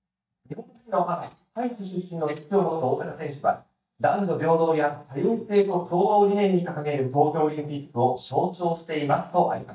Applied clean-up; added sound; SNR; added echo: neural mask model DeepFilterNet 3.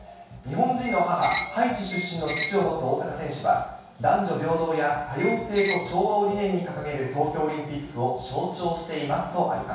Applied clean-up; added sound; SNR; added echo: none; Squeak; 0 dB; reverberation time 0.7 s.